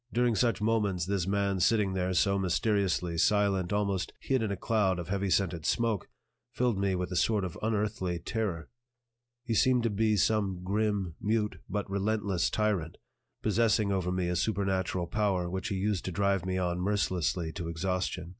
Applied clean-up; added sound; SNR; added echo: none; none; none; none.